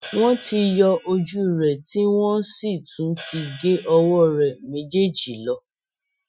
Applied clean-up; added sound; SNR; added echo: classical method Wiener filter.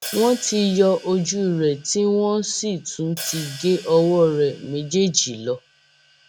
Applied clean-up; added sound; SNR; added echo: none; Hi-hat; 18 dB; none.